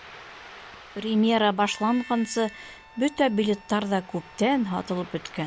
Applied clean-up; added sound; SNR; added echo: none; Harmonica + Ocean; 19 dB; none.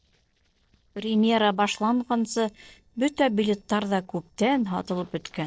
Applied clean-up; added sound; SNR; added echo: neural separator model SepFormer DNS4.